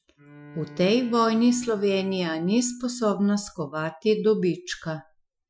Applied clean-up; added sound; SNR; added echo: classical method Wiener filter.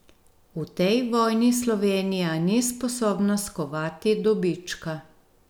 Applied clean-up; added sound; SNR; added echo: none; none; none; none.